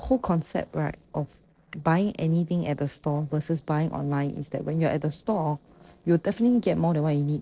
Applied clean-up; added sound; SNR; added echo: neural separator model SepFormer DNS4.